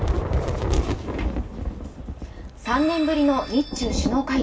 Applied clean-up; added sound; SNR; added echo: none; Thunder / Rain; 1 dB; reverberation time 0.2 s.